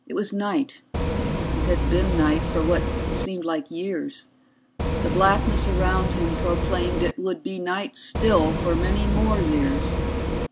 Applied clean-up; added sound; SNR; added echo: none; Bus; -2 dB; none.